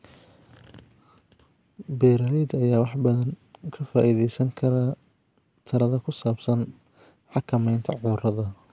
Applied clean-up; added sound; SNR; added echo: none; none; none; none.